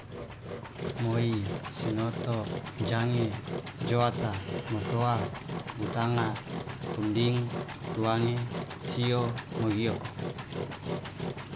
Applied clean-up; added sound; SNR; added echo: none; Engine; 5 dB; none.